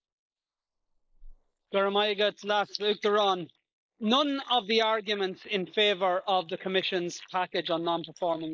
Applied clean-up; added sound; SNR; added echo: neural mask model Resemble Enhance denoiser.